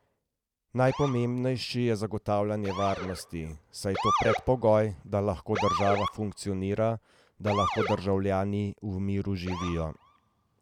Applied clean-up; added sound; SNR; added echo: none; Motor vehicle (road) / Siren; 7 dB; none.